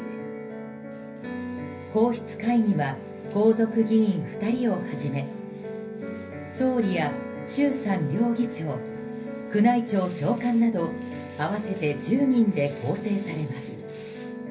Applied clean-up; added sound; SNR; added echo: none; none; none; reverberation time 0.3 s.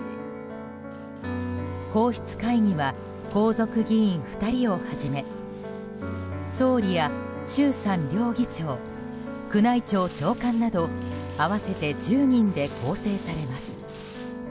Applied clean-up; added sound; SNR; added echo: none; none; none; none.